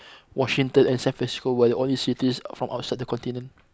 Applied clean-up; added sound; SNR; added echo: none; none; none; none.